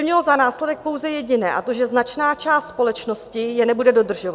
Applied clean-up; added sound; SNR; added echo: none; none; none; none.